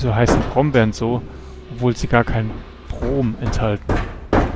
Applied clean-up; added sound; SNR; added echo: none; Hammer; 4 dB; none.